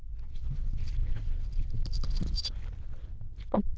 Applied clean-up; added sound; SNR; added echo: neural diffusion model UNIVERSE++.